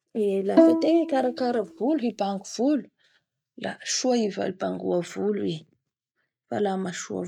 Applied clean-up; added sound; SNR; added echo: neural mask model RNNoise.